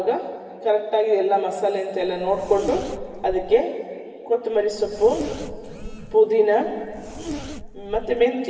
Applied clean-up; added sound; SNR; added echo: none; Zipper (clothing); 12 dB; reverberation time 2.3 s.